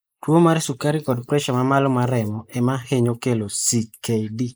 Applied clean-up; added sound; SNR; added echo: neural mask model Resemble Enhance denoiser.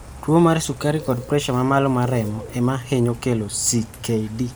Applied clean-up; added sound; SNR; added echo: none; Bird / Rain; 17 dB; none.